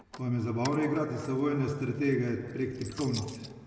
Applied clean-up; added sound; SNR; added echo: none; Keys jangling; 18 dB; reverberation time 2.0 s.